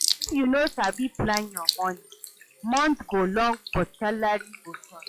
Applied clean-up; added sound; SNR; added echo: classical method log-MMSE.